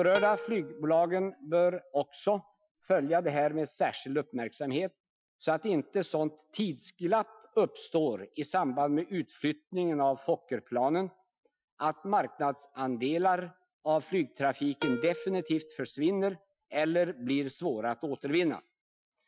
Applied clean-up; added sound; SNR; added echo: classical method Wiener filter.